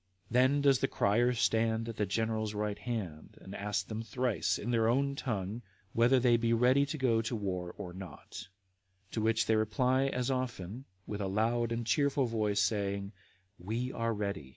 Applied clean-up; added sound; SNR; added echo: none; none; none; none.